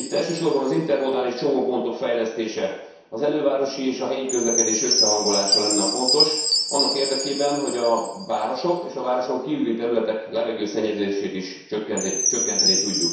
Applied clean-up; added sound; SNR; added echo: none; Chime; 3 dB; reverberation time 0.7 s.